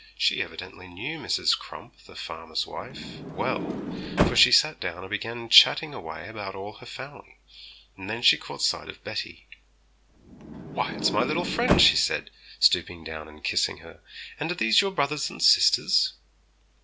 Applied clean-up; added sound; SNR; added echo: none; Sliding door; 2 dB; none.